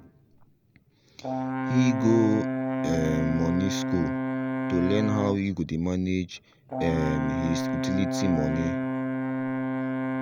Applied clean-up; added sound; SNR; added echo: none; Brass instrument; 1 dB; none.